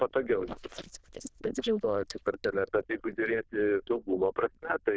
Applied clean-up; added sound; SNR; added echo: neural diffusion model UNIVERSE++.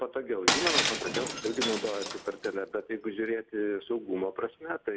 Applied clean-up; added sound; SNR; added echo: none; Shatter; -1 dB; none.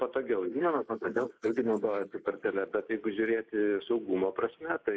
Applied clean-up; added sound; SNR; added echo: neural mask model Resemble Enhance denoiser.